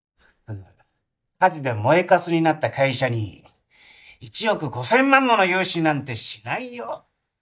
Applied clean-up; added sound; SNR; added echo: neural mask model DeepFilterNet 3.